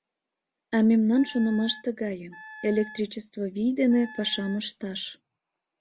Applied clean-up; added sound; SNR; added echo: none; Wind instrument, woodwind instrument; 18 dB; none.